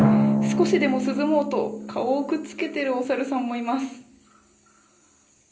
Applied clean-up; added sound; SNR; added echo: none; Drum; 1 dB; reverberation time 0.5 s.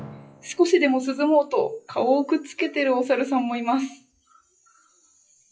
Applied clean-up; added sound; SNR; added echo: classical method WPE with log-MMSE.